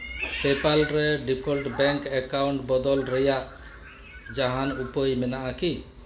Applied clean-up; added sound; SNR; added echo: none; Meow; 14 dB; reverberation time 1.9 s.